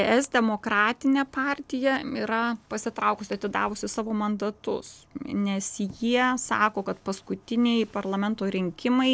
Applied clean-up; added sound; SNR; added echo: none; none; none; none.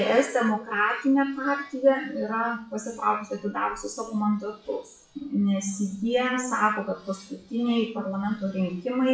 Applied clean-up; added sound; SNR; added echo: classical method WPE with log-MMSE.